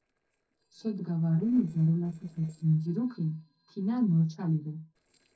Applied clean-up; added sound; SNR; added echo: neural separator model SepFormer DNS4.